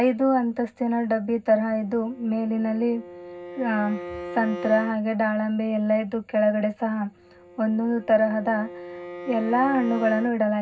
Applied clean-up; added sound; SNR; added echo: none; Bowed string instrument; 15 dB; reverberation time 0.4 s.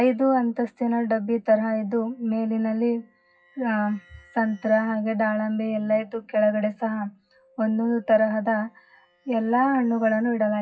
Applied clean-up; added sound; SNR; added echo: classical method WPE with log-MMSE.